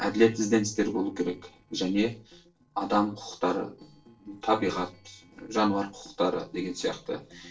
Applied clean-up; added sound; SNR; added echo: neural separator model SepFormer DNS4.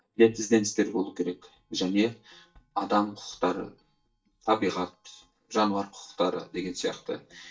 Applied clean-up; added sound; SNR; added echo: neural mask model DeepFilterNet 3.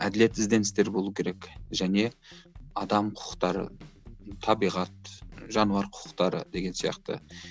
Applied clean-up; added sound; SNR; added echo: none; none; none; none.